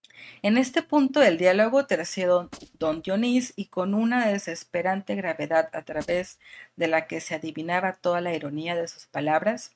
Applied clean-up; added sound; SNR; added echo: neural mask model RNNoise.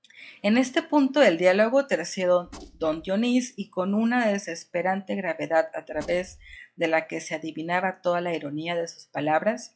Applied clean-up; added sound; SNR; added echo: classical method log-MMSE.